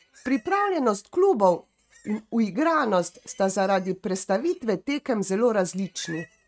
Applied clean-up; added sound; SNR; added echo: neural mask model RNNoise.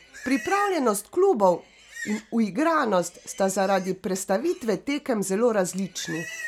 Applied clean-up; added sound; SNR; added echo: none; Livestock, farm animals, working animals; 17 dB; none.